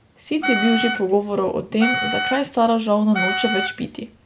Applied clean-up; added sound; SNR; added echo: none; Wind instrument, woodwind instrument; 5 dB; none.